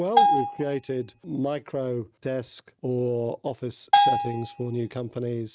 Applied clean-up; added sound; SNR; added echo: neural mask model RNNoise.